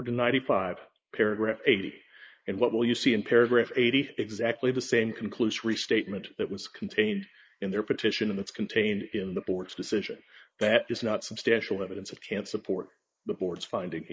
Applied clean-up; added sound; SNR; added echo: neural mask model Resemble Enhance denoiser.